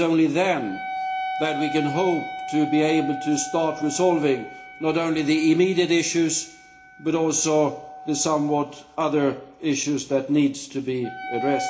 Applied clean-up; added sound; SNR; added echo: none; Wind instrument, woodwind instrument; 11 dB; reverberation time 0.4 s.